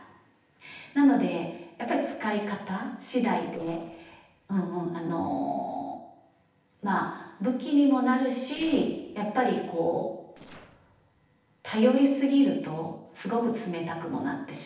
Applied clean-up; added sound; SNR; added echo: neural separator model SepFormer DNS4.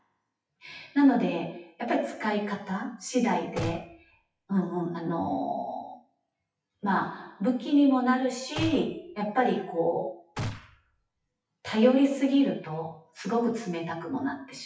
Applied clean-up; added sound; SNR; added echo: classical method WPE with log-MMSE.